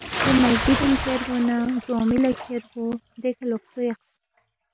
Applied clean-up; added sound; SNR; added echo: none; Bathtub (filling or washing) / Splash, splatter; 6 dB; none.